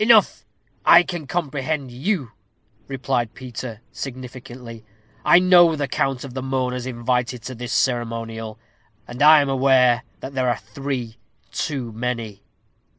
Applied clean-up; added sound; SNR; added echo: none; none; none; none.